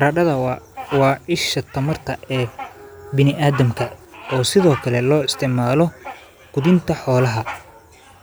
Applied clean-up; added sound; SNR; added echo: none; Bird vocalization, bird call, bird song; 17 dB; none.